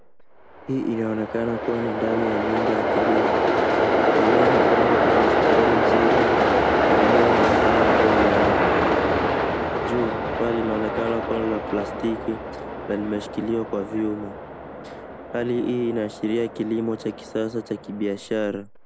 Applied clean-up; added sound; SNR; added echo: none; Train; -5 dB; none.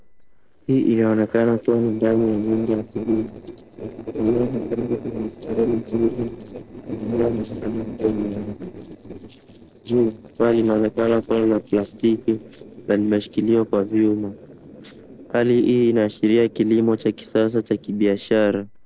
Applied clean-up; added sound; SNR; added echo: neural separator model SepFormer DNS4.